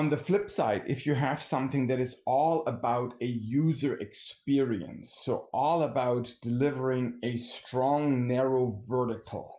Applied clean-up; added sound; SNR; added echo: none; none; none; none.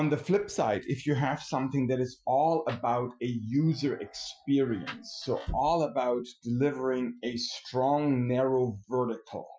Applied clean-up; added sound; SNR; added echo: classical method Wiener filter.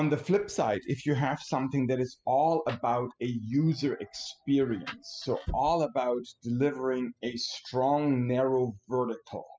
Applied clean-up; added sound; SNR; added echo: classical method spectral subtraction.